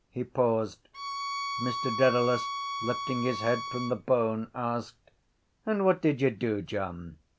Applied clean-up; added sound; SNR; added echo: none; Bowed string instrument; 5 dB; none.